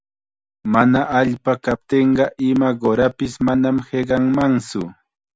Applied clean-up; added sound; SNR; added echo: none; none; none; none.